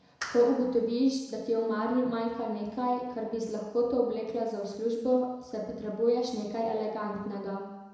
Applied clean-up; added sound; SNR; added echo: none; Clapping; 15 dB; reverberation time 1.0 s.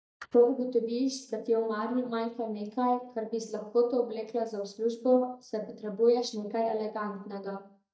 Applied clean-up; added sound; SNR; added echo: neural mask model DeepFilterNet 3.